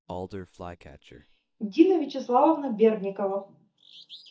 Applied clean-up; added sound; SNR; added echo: neural mask model DeepFilterNet 3.